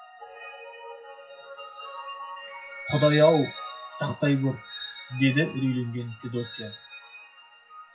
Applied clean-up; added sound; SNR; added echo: classical method WPE with log-MMSE.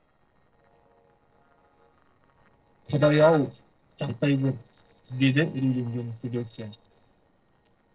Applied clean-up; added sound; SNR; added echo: neural separator model SepFormer DNS4.